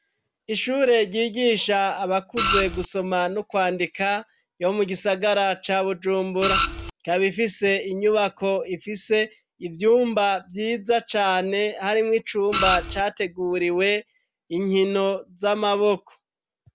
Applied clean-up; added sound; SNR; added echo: none; Printer; -4 dB; none.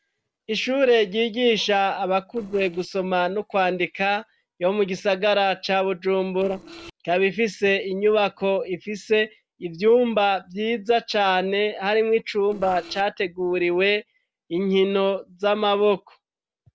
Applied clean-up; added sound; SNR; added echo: neural separator model SepFormer DNS4.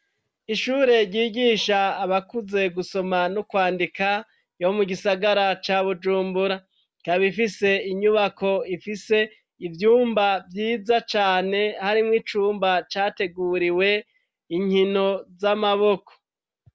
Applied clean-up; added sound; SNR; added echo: none; none; none; none.